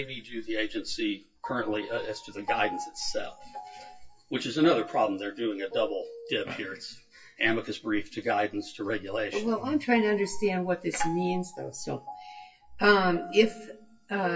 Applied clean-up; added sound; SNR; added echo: classical method WPE with log-MMSE.